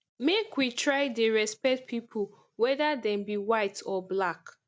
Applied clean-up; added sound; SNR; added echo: none; none; none; none.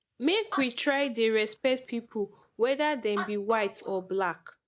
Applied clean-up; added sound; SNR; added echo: neural mask model Resemble Enhance denoiser.